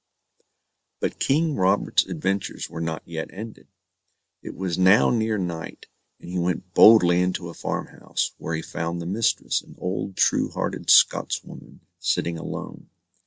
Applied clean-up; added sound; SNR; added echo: none; none; none; none.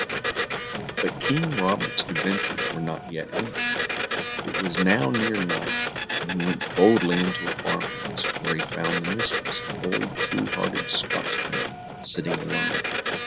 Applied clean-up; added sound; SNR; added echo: none; Printer; 0 dB; none.